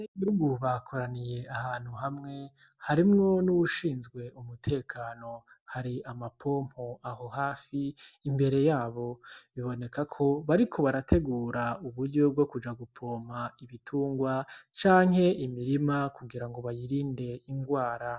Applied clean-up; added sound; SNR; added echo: none; none; none; none.